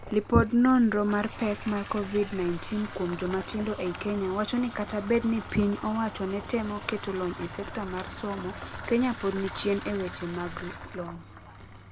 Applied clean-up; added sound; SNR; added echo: none; Bathtub (filling or washing) / Water tap, faucet; 12 dB; none.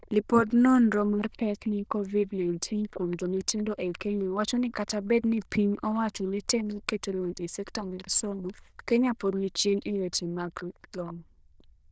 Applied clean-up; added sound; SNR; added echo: neural diffusion model UNIVERSE++.